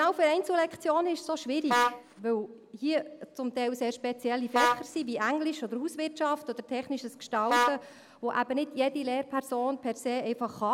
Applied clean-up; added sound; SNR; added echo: none; Vehicle horn, car horn, honking; 2 dB; none.